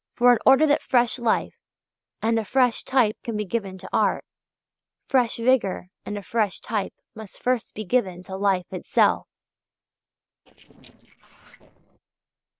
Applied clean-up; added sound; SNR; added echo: neural separator model SepFormer DNS4.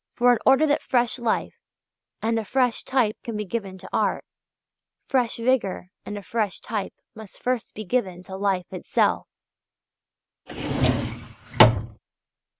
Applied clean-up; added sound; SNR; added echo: none; Drawer open or close; -4 dB; none.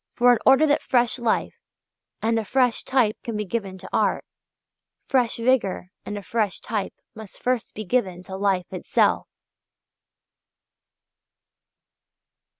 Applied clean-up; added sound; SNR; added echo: none; none; none; none.